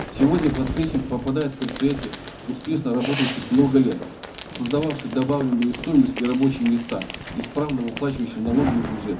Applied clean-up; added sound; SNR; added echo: none; Fireworks; 10 dB; reverberation time 0.3 s.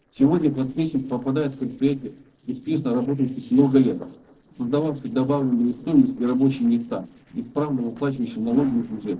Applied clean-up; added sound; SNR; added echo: neural separator model SepFormer DNS4.